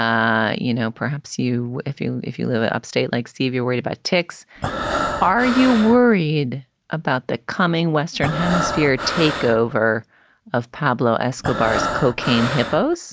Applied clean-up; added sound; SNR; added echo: none; Breathing; 5 dB; none.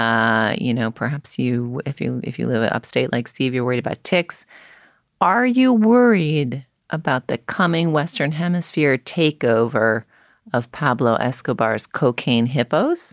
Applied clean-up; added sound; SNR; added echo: none; none; none; none.